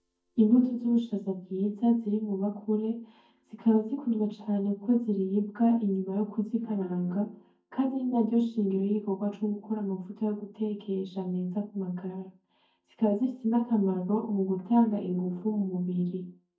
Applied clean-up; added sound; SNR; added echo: neural mask model DeepFilterNet 3.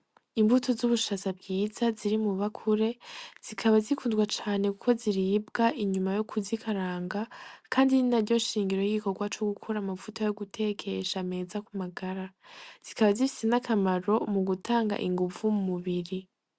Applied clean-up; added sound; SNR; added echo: none; none; none; none.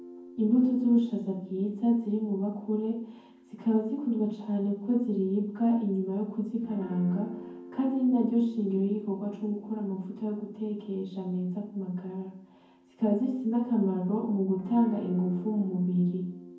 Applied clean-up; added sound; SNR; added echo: none; Guitar; 19 dB; reverberation time 0.9 s.